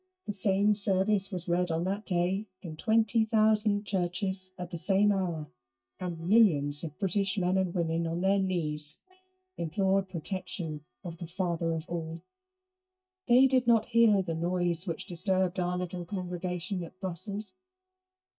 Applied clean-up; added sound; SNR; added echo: neural mask model DeepFilterNet 3.